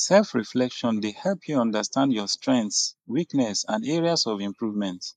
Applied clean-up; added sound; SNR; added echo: neural mask model Resemble Enhance denoiser.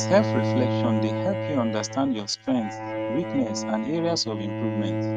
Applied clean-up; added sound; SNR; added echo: neural mask model RNNoise.